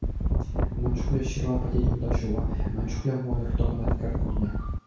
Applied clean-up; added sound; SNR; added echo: none; Wind; -5 dB; reverberation time 0.6 s.